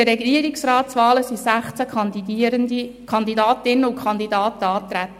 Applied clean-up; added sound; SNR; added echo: none; none; none; none.